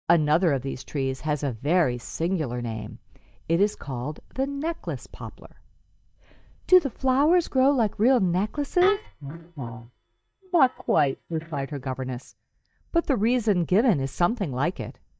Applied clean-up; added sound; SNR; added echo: neural mask model DeepFilterNet 3.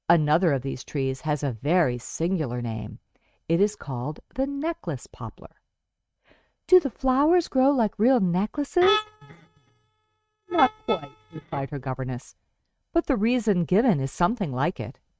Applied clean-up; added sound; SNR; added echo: neural mask model RNNoise.